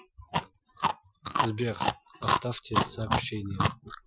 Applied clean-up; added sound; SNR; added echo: classical method Wiener filter.